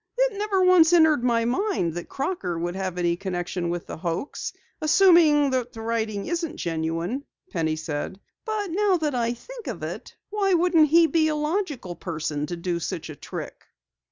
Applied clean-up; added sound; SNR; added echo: none; none; none; none.